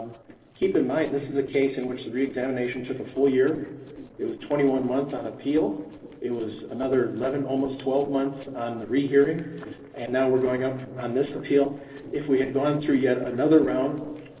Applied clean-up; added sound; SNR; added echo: neural separator model SepFormer DNS4.